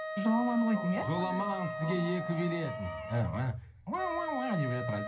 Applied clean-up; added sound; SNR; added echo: none; Wind instrument, woodwind instrument; 7 dB; reverberation time 0.3 s.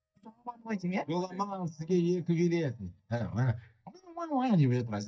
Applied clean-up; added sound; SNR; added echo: neural mask model DeepFilterNet 3.